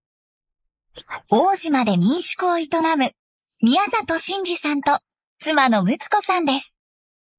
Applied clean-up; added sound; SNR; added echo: neural mask model Resemble Enhance denoiser.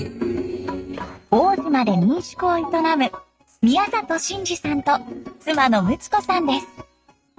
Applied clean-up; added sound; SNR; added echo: neural mask model RNNoise.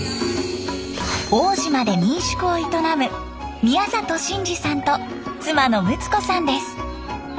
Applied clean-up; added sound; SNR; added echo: none; none; none; none.